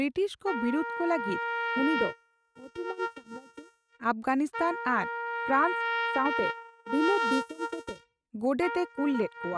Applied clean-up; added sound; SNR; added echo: neural mask model RNNoise.